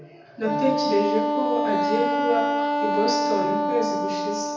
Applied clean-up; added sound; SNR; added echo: none; Wind instrument, woodwind instrument; -3 dB; reverberation time 0.9 s.